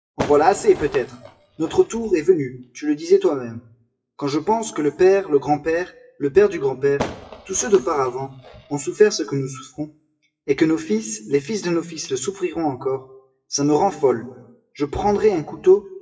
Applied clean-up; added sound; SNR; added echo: classical method WPE with log-MMSE.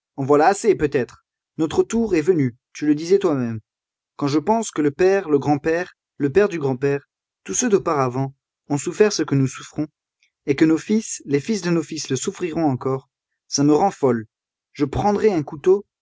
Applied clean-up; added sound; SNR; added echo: none; none; none; none.